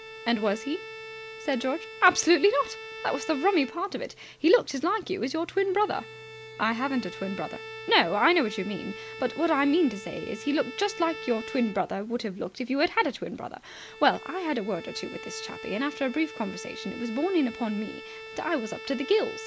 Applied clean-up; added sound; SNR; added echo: none; Bowed string instrument; 14 dB; none.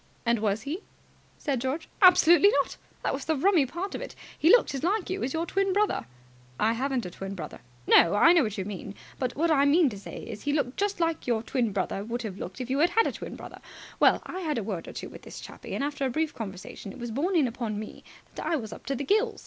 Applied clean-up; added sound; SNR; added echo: none; none; none; none.